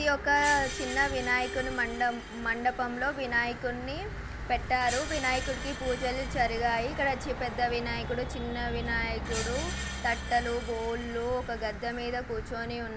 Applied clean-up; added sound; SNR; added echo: none; Truck + Screech; 9 dB; none.